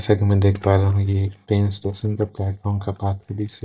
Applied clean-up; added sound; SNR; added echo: neural mask model DeepFilterNet 3.